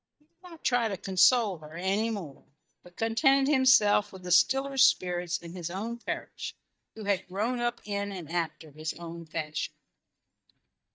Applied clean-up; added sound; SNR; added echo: neural mask model DeepFilterNet 3.